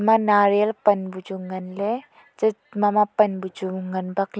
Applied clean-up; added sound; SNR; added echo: none; none; none; none.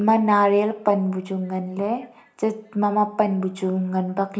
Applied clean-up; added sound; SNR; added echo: none; none; none; reverberation time 0.4 s.